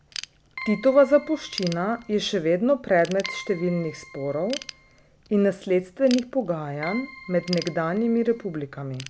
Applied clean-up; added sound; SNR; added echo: none; Ratchet, pawl / Tools + Keyboard (musical); 16 dB; none.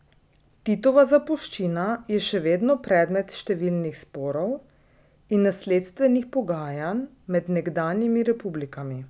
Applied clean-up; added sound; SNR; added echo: none; none; none; none.